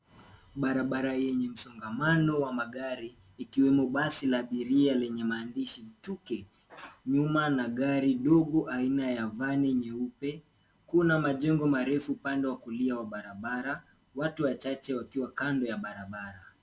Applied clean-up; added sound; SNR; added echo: none; none; none; none.